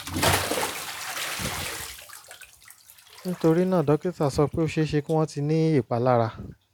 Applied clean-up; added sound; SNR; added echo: none; Bathtub (filling or washing) / Splash, splatter; 7 dB; none.